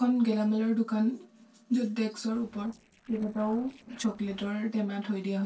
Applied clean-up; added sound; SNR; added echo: neural separator model SepFormer DNS4.